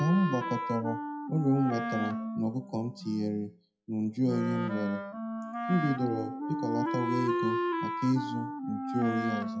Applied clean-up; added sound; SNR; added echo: classical method WPE with log-MMSE.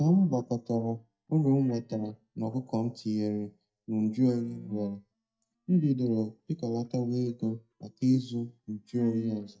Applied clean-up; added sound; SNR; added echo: neural mask model DeepFilterNet 3.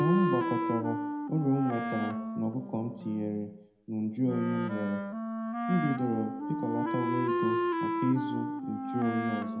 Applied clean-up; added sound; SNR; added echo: none; Wind instrument, woodwind instrument; 1 dB; reverberation time 0.8 s.